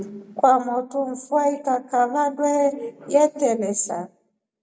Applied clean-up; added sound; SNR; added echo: none; none; none; none.